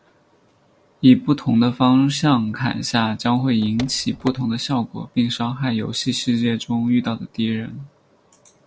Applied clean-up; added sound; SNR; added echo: none; Car; 17 dB; none.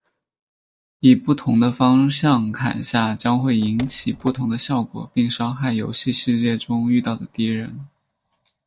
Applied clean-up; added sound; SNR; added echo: neural mask model DeepFilterNet 3.